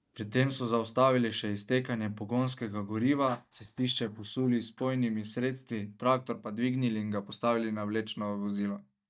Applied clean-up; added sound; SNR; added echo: neural mask model DeepFilterNet 3.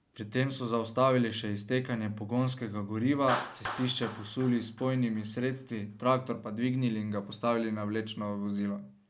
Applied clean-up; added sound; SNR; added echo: none; Clapping; 15 dB; none.